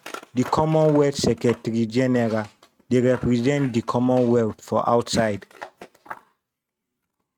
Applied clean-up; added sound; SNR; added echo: neural mask model RNNoise.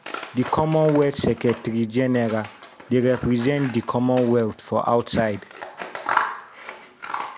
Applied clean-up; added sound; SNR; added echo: none; Scissors; 11 dB; none.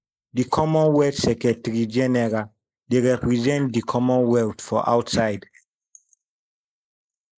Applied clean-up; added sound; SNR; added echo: neural mask model Resemble Enhance denoiser.